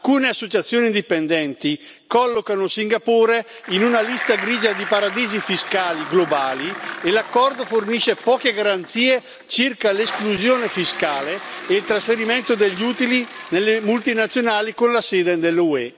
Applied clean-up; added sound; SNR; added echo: none; Bicycle; 14 dB; none.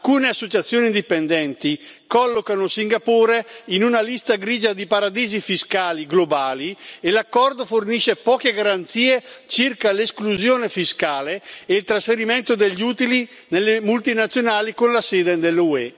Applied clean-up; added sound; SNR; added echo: none; none; none; none.